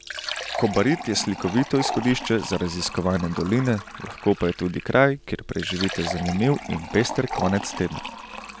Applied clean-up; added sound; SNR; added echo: none; Fill (with liquid); 10 dB; none.